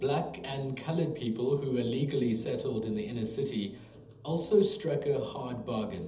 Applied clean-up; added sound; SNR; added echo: none; none; none; reverberation time 1.2 s.